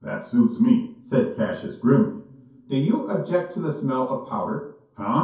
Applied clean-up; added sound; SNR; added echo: none; none; none; reverberation time 0.6 s.